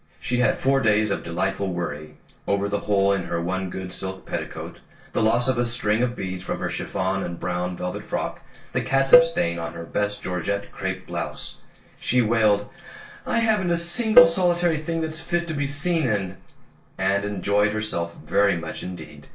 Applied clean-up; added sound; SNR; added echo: neural separator model SepFormer DNS4.